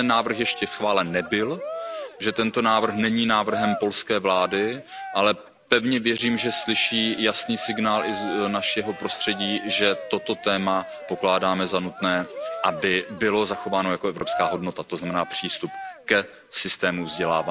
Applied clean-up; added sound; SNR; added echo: none; Cheering; 11 dB; none.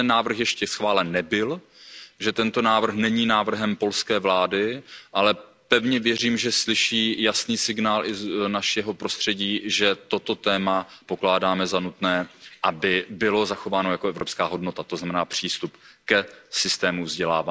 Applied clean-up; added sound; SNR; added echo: none; none; none; none.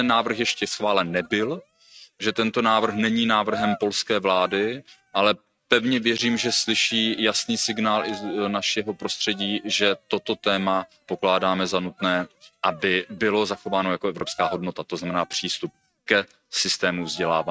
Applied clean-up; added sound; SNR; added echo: neural mask model RNNoise.